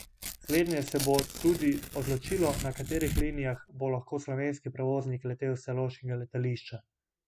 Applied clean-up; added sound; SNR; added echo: none; Tearing; 8 dB; none.